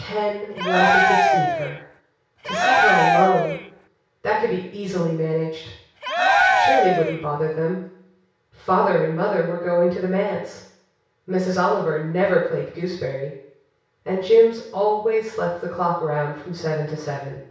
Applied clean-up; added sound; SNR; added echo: none; Cheering; -4 dB; reverberation time 0.6 s.